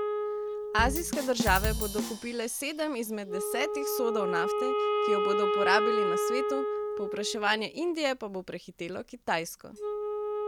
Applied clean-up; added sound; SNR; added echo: none; Bass drum / Drum kit + Wind instrument, woodwind instrument; -1 dB; none.